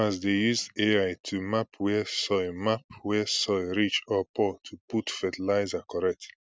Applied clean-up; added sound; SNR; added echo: none; none; none; none.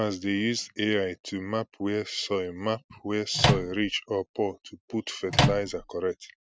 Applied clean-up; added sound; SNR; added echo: none; Microwave oven; -4 dB; none.